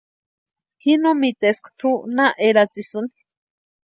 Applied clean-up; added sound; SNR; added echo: none; none; none; none.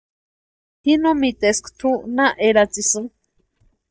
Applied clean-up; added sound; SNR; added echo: neural mask model DeepFilterNet 3.